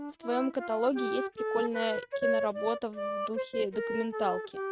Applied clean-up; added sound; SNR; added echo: neural mask model RNNoise.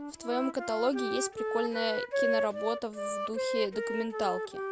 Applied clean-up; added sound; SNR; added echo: none; Wind instrument, woodwind instrument; 0 dB; none.